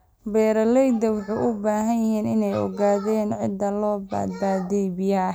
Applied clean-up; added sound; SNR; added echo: none; none; none; none.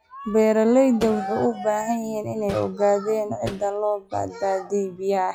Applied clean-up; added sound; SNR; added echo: classical method log-MMSE.